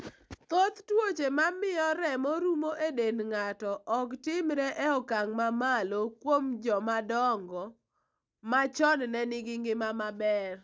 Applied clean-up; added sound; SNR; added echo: none; none; none; none.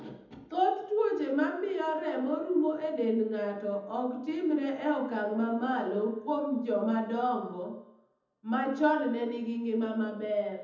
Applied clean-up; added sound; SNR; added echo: none; none; none; reverberation time 1.0 s.